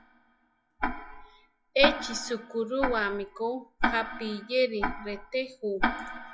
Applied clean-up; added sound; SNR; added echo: classical method log-MMSE.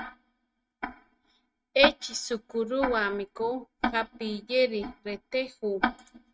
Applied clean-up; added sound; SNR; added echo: neural mask model RNNoise.